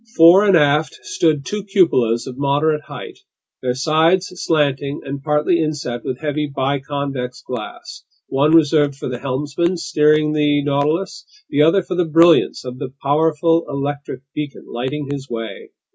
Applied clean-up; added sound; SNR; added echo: none; none; none; none.